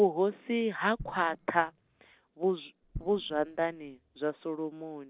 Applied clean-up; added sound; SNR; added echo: neural separator model SepFormer DNS4.